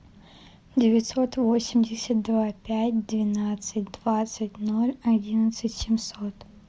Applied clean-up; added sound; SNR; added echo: none; none; none; none.